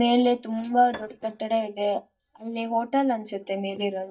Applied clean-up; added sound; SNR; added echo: neural mask model DeepFilterNet 3.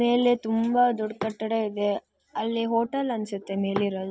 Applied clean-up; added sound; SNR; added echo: none; none; none; none.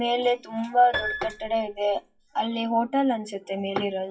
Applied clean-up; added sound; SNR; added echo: classical method WPE with log-MMSE.